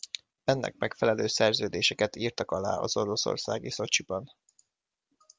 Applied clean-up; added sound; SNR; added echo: none; none; none; none.